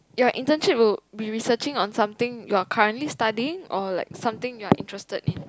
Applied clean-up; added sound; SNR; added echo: none; none; none; none.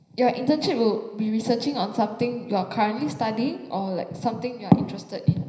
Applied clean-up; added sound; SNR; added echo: none; none; none; reverberation time 0.9 s.